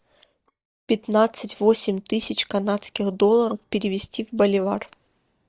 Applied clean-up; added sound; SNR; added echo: neural mask model DeepFilterNet 3.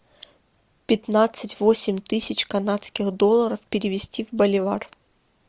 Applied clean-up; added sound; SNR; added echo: none; none; none; none.